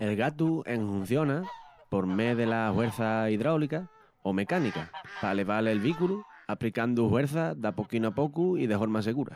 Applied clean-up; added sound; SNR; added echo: none; Fowl; 19 dB; none.